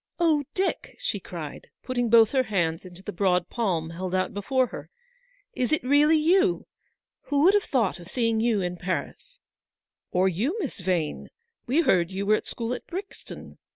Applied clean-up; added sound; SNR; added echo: none; none; none; none.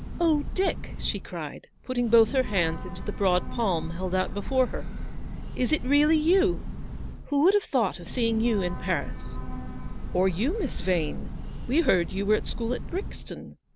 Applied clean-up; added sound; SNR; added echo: none; Train / Breathing; 6 dB; none.